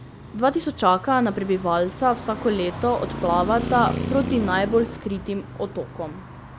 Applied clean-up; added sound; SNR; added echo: none; Traffic noise, roadway noise; 8 dB; none.